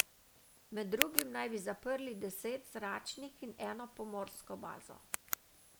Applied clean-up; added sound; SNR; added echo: none; Tick; 1 dB; none.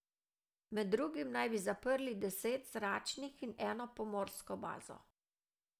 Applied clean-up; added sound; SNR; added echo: none; none; none; none.